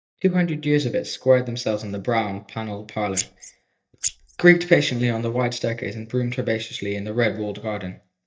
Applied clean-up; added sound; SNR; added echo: neural mask model DeepFilterNet 3.